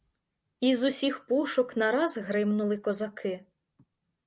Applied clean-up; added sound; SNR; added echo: none; none; none; none.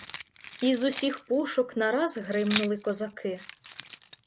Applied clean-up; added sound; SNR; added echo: none; Keys jangling; 12 dB; none.